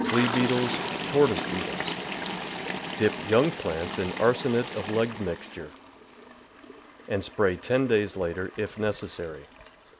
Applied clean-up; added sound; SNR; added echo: none; Toilet flush; 6 dB; none.